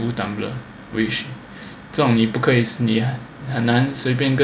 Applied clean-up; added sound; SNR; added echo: none; none; none; none.